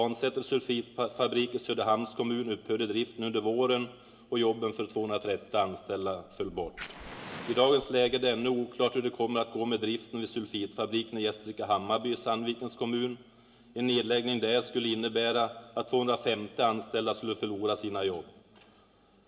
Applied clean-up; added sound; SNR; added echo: none; Fire; 15 dB; reverberation time 2.6 s.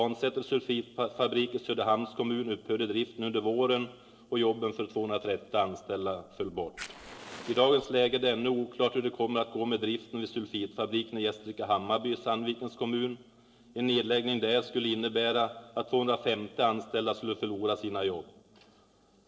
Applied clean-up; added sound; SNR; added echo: neural separator model SepFormer DNS4.